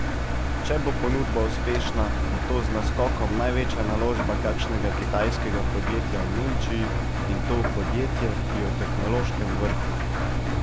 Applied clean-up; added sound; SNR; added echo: none; Engine; -5 dB; none.